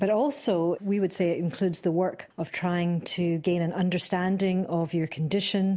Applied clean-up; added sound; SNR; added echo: none; none; none; none.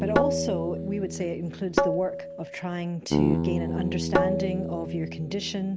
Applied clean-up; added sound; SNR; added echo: none; Bass guitar + Tabla; -3 dB; none.